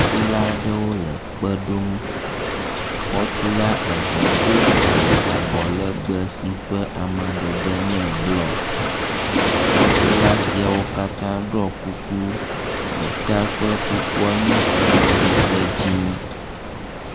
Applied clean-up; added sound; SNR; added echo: none; Waves, surf; -3 dB; none.